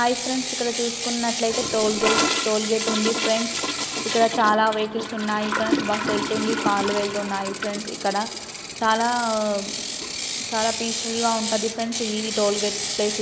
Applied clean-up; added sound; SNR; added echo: none; Toilet flush / Gurgling + Ratchet, pawl; 3 dB; none.